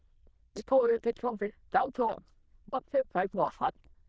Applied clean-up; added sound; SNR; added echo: neural diffusion model UNIVERSE++.